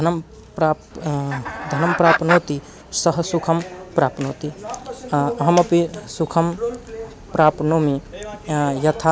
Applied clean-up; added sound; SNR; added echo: none; Chicken, rooster; 4 dB; none.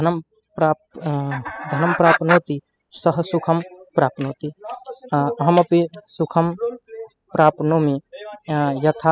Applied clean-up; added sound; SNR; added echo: classical method spectral subtraction.